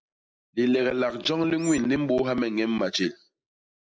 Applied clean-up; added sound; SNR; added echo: neural mask model Resemble Enhance denoiser.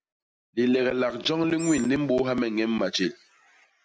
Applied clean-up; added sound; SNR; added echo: none; Animal; 16 dB; none.